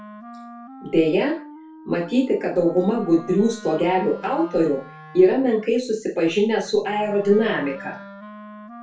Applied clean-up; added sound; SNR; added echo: none; Wind instrument, woodwind instrument; 19 dB; reverberation time 0.3 s.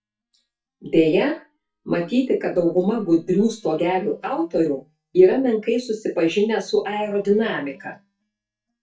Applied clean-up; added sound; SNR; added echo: neural mask model DeepFilterNet 3.